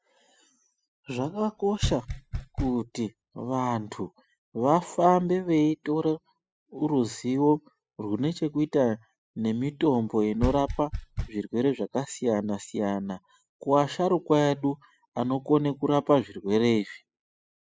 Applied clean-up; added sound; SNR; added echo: classical method spectral subtraction.